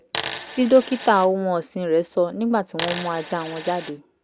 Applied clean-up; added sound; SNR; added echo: none; Coin (dropping); 11 dB; none.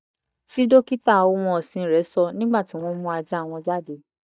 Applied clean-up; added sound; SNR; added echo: neural mask model DeepFilterNet 3.